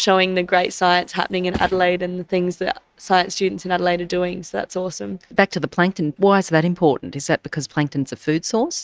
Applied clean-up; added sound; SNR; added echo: neural mask model RNNoise.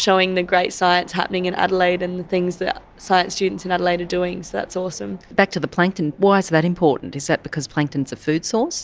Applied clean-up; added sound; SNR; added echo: none; none; none; none.